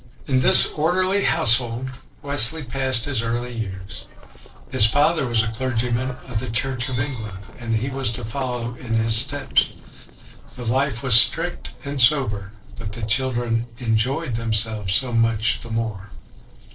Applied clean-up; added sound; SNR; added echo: neural separator model SepFormer DNS4.